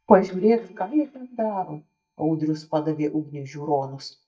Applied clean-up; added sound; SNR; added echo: neural mask model DeepFilterNet 3.